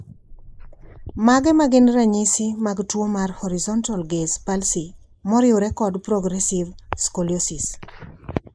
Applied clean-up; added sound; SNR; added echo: neural mask model Resemble Enhance denoiser.